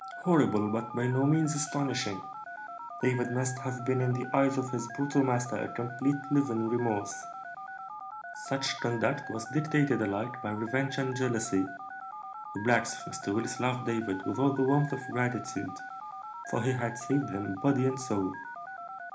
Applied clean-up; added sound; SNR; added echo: none; Telephone; 11 dB; reverberation time 0.4 s.